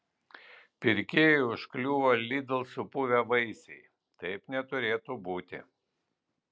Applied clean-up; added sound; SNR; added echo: none; none; none; none.